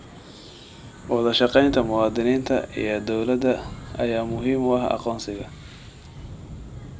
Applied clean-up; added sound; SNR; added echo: none; Thunder / Rain; 15 dB; none.